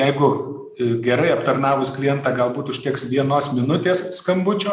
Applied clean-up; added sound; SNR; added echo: none; none; none; none.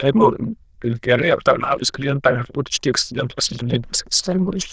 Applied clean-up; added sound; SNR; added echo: neural diffusion model UNIVERSE++.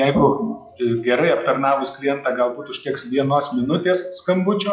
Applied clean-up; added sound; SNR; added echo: classical method log-MMSE.